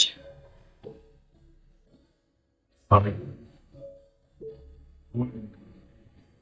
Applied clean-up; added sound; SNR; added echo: neural mask model DeepFilterNet 3.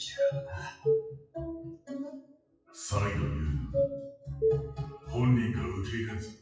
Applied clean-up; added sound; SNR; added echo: classical method WPE with log-MMSE.